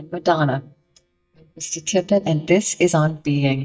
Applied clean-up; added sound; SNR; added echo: neural mask model DeepFilterNet 3.